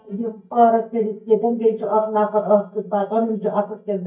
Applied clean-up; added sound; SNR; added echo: neural mask model DeepFilterNet 3.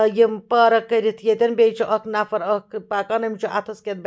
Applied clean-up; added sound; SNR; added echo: none; none; none; none.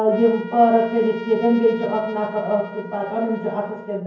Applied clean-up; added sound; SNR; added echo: none; Trumpet; 18 dB; reverberation time 0.9 s.